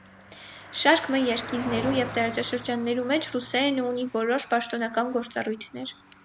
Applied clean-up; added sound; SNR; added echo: none; Car passing by; 14 dB; none.